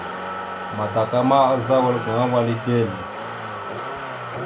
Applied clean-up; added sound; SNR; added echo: none; Motor vehicle (road); 8 dB; none.